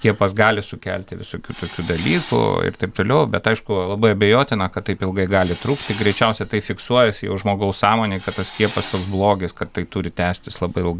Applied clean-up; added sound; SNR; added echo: none; Tools; 12 dB; none.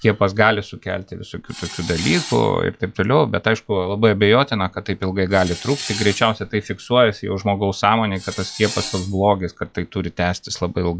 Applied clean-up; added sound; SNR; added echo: classical method log-MMSE.